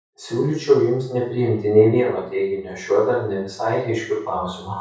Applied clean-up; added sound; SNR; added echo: none; none; none; reverberation time 0.6 s.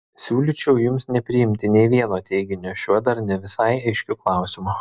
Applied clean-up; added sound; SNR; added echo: none; none; none; none.